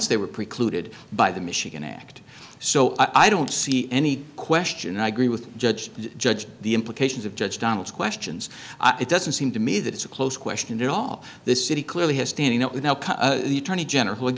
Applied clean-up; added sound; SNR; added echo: none; none; none; none.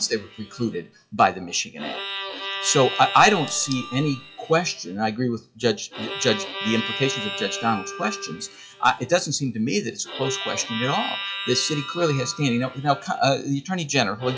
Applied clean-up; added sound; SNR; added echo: classical method WPE with log-MMSE.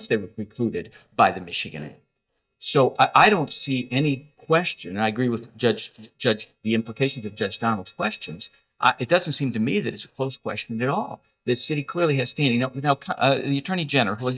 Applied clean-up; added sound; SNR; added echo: neural mask model DeepFilterNet 3.